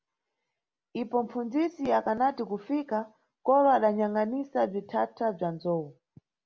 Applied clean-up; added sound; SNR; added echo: none; none; none; none.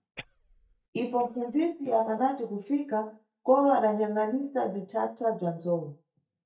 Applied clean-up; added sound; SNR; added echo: neural mask model DeepFilterNet 3.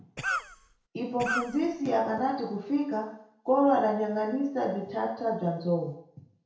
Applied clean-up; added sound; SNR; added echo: none; Cough; 5 dB; reverberation time 0.5 s.